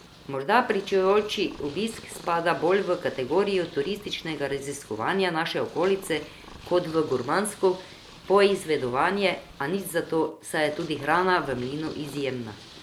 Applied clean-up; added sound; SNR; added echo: none; Purr; 20 dB; none.